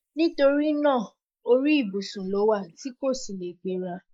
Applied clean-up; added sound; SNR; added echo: neural mask model Resemble Enhance denoiser.